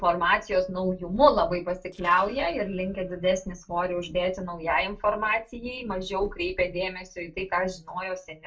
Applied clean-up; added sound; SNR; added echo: neural separator model SepFormer DNS4.